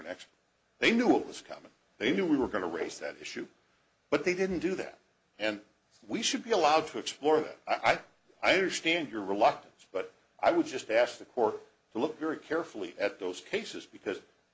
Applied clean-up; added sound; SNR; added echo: none; none; none; none.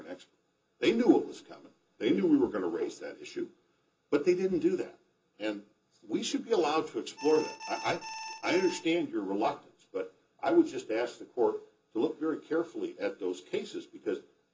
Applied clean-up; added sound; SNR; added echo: none; Alarm; 10 dB; reverberation time 0.2 s.